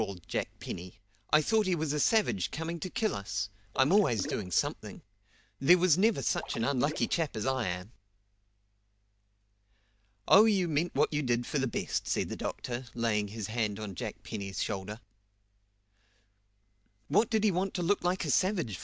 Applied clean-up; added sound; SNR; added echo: none; Splash, splatter; 13 dB; none.